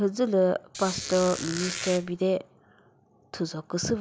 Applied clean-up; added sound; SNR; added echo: none; Squeak; 8 dB; none.